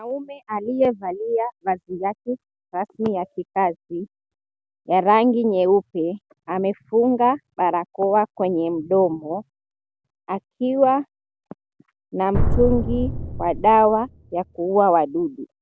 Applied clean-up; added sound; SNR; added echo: none; Drum; 3 dB; none.